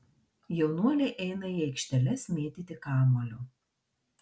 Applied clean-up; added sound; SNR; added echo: none; none; none; none.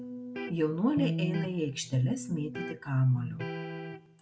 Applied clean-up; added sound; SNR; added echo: none; Electric guitar; 6 dB; none.